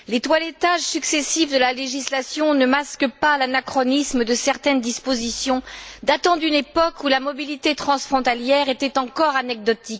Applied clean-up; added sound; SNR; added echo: none; none; none; none.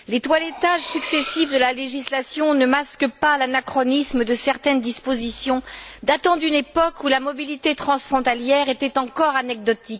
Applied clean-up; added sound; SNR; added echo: none; Cutlery, silverware; 12 dB; none.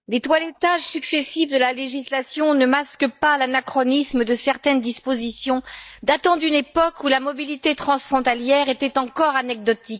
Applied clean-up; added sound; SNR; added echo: neural mask model DeepFilterNet 3.